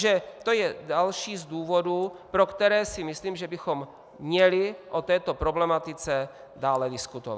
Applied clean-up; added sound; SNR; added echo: none; none; none; none.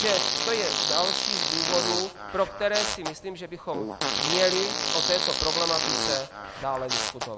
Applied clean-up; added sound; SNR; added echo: none; Fart; -2 dB; none.